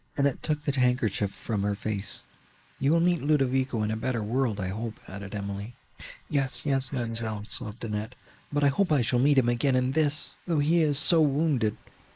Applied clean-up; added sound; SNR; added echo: neural mask model Resemble Enhance denoiser.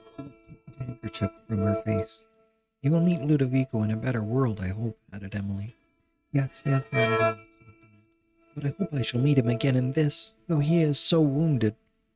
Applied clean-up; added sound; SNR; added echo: neural mask model RNNoise.